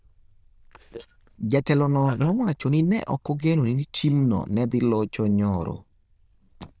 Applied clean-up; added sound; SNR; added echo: neural diffusion model UNIVERSE++.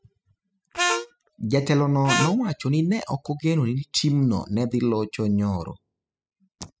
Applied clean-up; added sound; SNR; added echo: classical method spectral subtraction.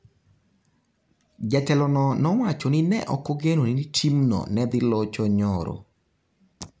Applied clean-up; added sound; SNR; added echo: none; none; none; none.